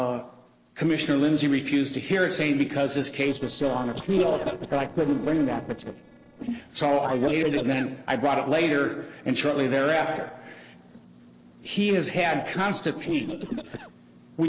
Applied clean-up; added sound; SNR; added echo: neural separator model SepFormer DNS4.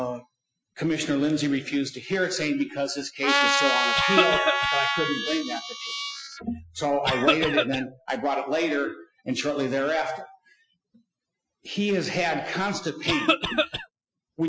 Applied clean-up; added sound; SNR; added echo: classical method Wiener filter.